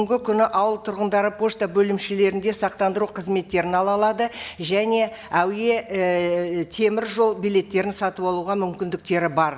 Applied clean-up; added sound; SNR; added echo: none; none; none; none.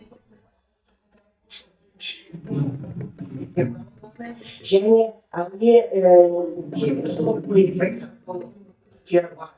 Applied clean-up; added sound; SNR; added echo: neural mask model DeepFilterNet 3.